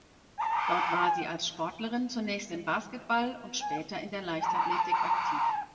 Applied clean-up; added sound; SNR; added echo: none; Bird; -2 dB; reverberation time 1.3 s.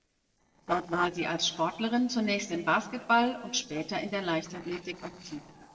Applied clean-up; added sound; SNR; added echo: neural separator model SepFormer DNS4.